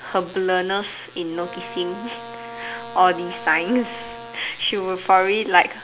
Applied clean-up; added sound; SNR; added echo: none; Brass instrument; 14 dB; none.